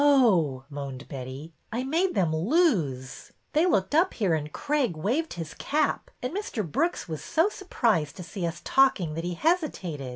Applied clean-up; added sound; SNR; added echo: none; none; none; none.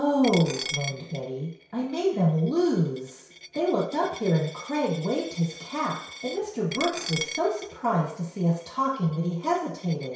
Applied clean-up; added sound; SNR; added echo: none; Coin (dropping); 13 dB; reverberation time 0.6 s.